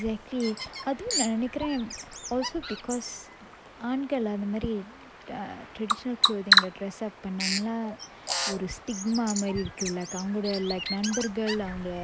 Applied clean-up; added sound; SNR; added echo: none; Bird vocalization, bird call, bird song; 1 dB; none.